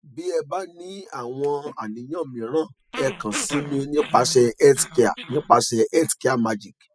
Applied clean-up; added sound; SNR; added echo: classical method spectral subtraction.